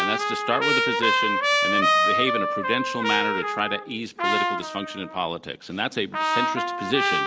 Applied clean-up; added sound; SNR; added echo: none; Trumpet; -4 dB; none.